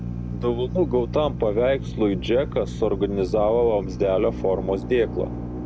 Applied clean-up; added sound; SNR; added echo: none; Drill; 7 dB; none.